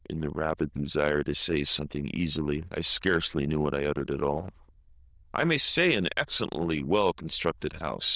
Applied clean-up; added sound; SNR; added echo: neural diffusion model UNIVERSE++.